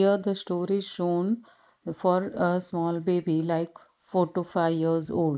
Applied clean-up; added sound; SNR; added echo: neural mask model Resemble Enhance denoiser.